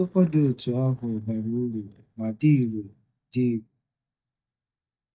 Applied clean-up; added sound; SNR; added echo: neural mask model DeepFilterNet 3.